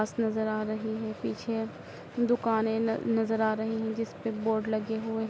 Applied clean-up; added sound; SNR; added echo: none; none; none; none.